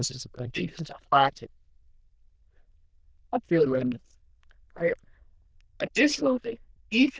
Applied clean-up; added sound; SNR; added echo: neural diffusion model UNIVERSE++.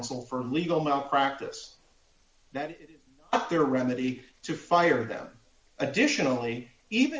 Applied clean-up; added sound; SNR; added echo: none; none; none; none.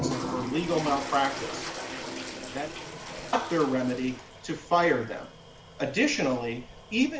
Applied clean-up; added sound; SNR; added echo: none; Toilet flush; 9 dB; none.